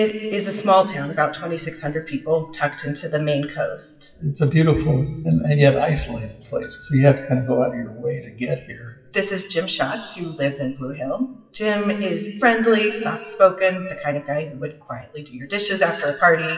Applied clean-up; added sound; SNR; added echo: classical method WPE with log-MMSE.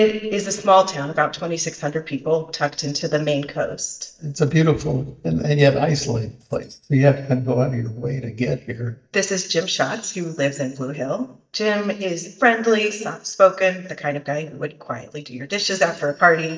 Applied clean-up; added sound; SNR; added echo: neural mask model DeepFilterNet 3.